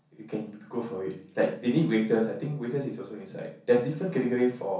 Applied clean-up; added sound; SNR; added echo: none; none; none; reverberation time 0.6 s.